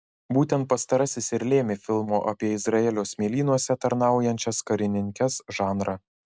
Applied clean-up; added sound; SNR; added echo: none; none; none; none.